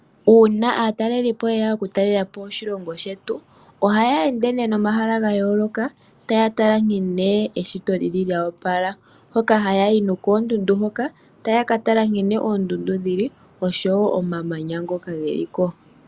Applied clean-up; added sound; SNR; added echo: none; none; none; none.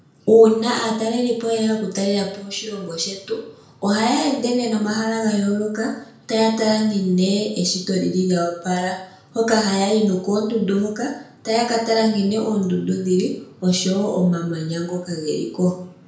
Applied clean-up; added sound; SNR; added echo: none; none; none; reverberation time 0.5 s.